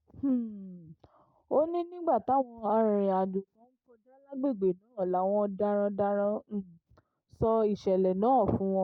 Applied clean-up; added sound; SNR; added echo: none; none; none; none.